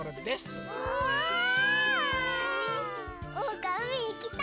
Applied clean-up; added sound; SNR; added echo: none; none; none; none.